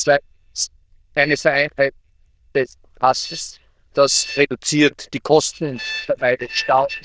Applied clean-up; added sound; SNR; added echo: neural diffusion model UNIVERSE++.